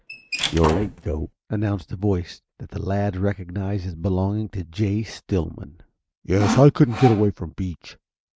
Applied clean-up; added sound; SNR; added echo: neural mask model RNNoise.